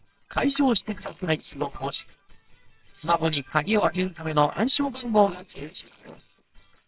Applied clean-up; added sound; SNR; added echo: neural separator model SepFormer WHAMR!.